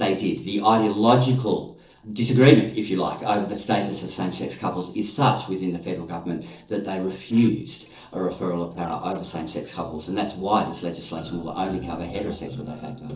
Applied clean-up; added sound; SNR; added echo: neural separator model SepFormer DNS4.